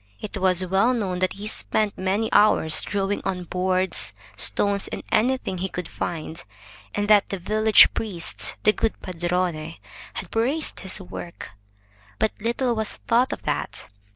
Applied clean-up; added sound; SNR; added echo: none; none; none; none.